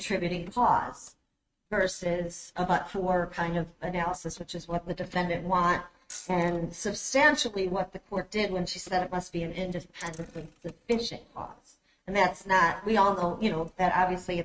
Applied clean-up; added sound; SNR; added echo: neural mask model RNNoise.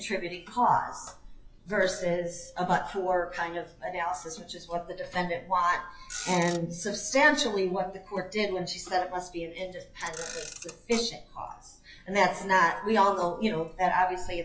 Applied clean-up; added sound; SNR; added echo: classical method log-MMSE.